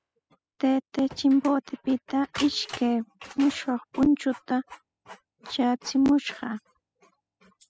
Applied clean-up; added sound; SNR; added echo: classical method spectral subtraction.